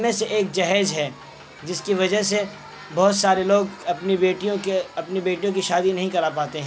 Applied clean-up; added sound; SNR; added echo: none; none; none; none.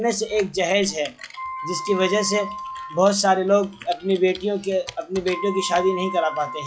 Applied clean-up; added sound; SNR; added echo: classical method log-MMSE.